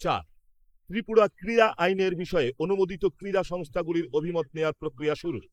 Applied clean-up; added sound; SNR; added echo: neural mask model Resemble Enhance denoiser.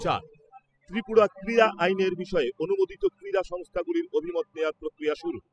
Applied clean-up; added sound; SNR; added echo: classical method spectral subtraction.